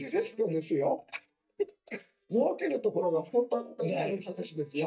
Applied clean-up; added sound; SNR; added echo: neural mask model DeepFilterNet 3.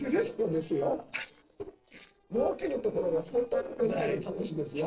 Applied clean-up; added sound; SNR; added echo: neural separator model SepFormer DNS4.